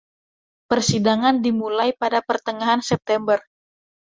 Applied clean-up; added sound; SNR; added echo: none; none; none; none.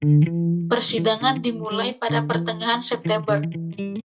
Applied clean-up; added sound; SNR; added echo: neural mask model DeepFilterNet 3.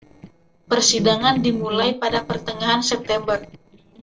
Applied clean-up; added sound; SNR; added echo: neural separator model SepFormer DNS4.